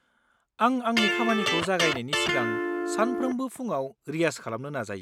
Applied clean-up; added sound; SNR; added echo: none; Electric guitar; -1 dB; none.